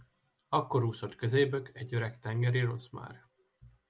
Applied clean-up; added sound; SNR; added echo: none; none; none; none.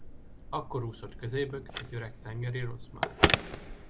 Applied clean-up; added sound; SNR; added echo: none; Telephone; -4 dB; none.